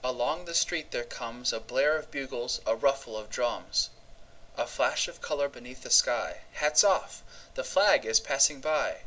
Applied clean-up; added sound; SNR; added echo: none; none; none; none.